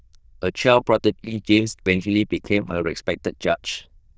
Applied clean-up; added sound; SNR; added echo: neural diffusion model UNIVERSE++.